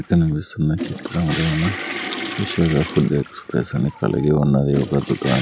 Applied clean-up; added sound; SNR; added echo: none; Toilet flush / Water; 10 dB; none.